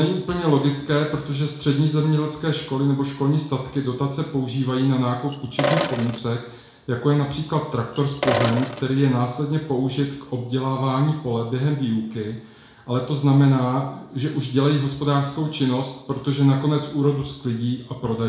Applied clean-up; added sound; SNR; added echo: none; Sink (filling or washing); 4 dB; reverberation time 0.6 s.